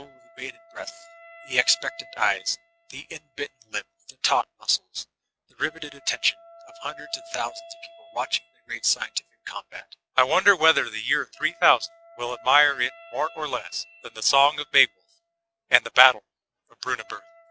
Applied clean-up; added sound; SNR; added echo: classical method log-MMSE.